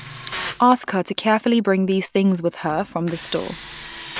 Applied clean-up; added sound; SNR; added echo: none; Tools; 16 dB; none.